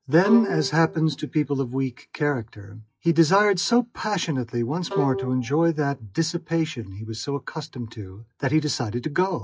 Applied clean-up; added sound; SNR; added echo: classical method log-MMSE.